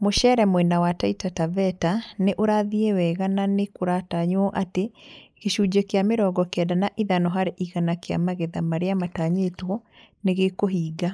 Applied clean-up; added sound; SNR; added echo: neural mask model Resemble Enhance denoiser.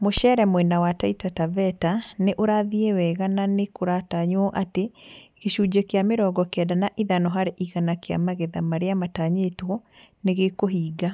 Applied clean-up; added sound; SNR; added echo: none; none; none; none.